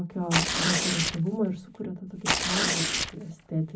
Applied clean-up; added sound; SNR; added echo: none; Tearing; -1 dB; reverberation time 0.4 s.